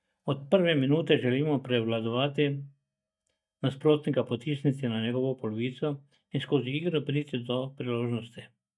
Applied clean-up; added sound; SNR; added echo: neural mask model DeepFilterNet 3.